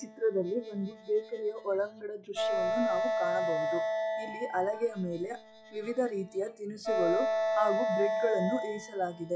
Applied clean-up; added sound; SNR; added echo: classical method log-MMSE.